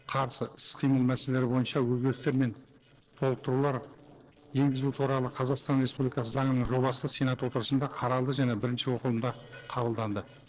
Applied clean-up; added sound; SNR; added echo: neural separator model SepFormer DNS4.